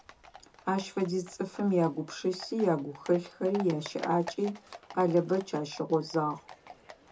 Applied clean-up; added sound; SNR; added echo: none; Livestock, farm animals, working animals; 17 dB; reverberation time 0.2 s.